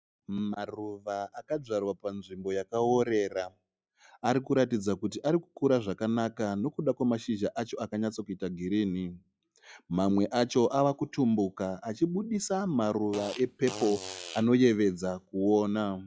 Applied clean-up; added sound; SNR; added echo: classical method log-MMSE.